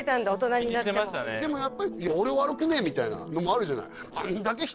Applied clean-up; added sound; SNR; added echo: neural separator model SepFormer DNS4.